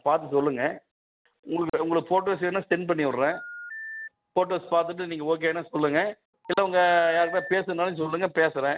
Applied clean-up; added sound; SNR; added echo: none; Telephone; 15 dB; none.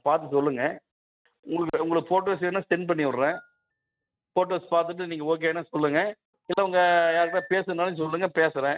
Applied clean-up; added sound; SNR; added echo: neural mask model RNNoise.